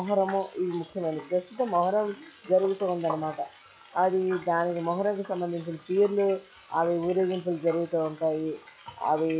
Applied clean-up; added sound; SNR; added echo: classical method log-MMSE.